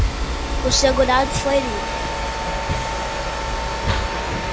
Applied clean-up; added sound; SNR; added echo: none; Mechanisms; -1 dB; none.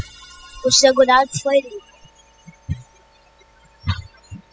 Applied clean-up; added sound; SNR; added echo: classical method spectral subtraction.